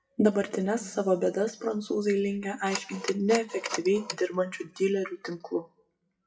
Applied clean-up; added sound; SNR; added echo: classical method WPE with log-MMSE.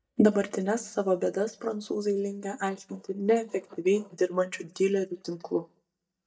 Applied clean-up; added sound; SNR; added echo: neural mask model DeepFilterNet 3.